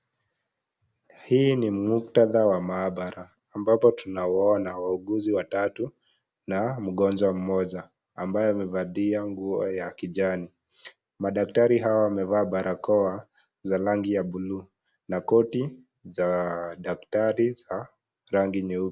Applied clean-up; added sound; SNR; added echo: none; none; none; none.